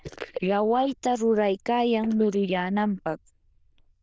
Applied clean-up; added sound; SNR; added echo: neural diffusion model UNIVERSE++.